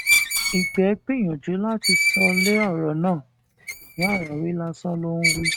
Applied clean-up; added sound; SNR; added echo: neural mask model RNNoise.